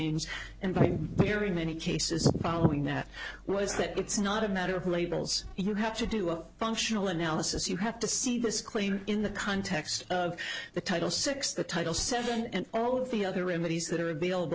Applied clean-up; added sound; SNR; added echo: none; Wind; -2 dB; none.